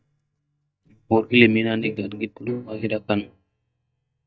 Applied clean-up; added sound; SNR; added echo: neural mask model DeepFilterNet 3.